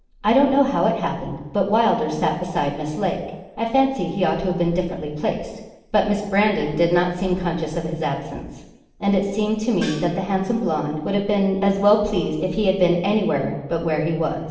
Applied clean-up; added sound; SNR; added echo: none; Gong; 19 dB; reverberation time 0.9 s.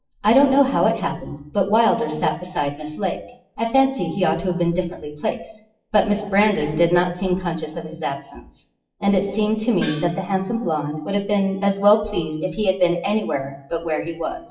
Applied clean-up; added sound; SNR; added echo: classical method WPE with log-MMSE.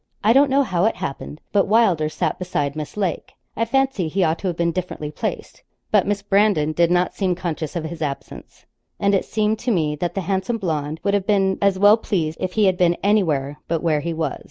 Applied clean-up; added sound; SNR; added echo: none; none; none; none.